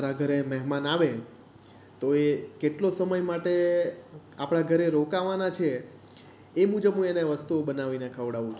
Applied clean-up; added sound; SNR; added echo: none; none; none; none.